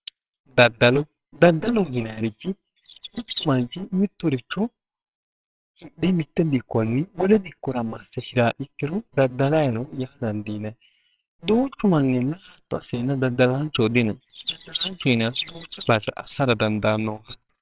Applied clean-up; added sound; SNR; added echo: neural separator model SepFormer WHAMR!.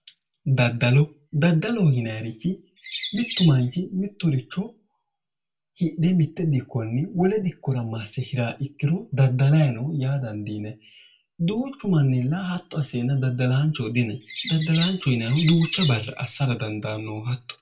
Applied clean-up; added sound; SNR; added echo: none; Bird; 9 dB; reverberation time 0.2 s.